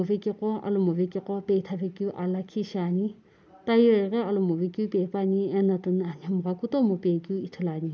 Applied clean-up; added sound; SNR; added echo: none; none; none; none.